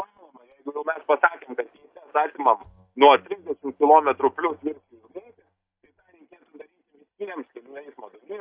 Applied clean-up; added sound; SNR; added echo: neural mask model DeepFilterNet 3.